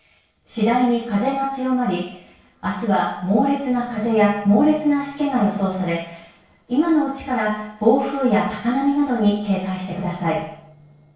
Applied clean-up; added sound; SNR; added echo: neural separator model SepFormer DNS4.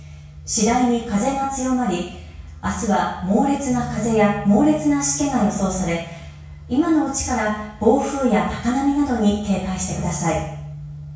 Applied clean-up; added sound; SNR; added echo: none; Bass guitar; 17 dB; reverberation time 0.6 s.